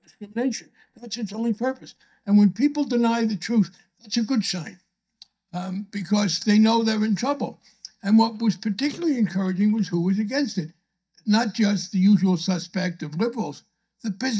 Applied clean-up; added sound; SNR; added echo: neural mask model DeepFilterNet 3.